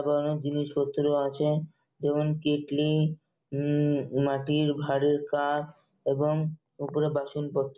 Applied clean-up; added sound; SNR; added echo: none; none; none; none.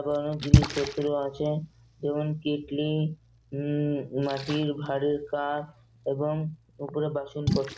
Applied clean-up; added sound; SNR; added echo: none; Splash, splatter; 2 dB; none.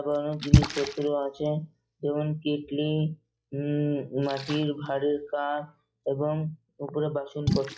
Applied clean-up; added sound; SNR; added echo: classical method log-MMSE.